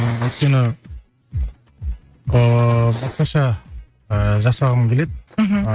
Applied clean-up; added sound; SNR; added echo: neural mask model RNNoise.